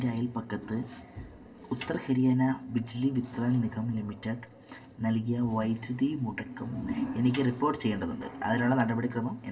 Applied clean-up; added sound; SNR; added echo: none; Snare drum; 17 dB; reverberation time 0.4 s.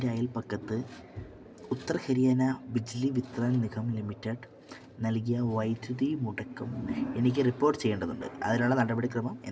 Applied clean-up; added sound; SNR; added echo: none; none; none; none.